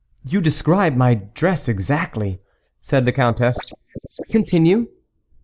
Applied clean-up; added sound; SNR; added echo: neural mask model Resemble Enhance denoiser.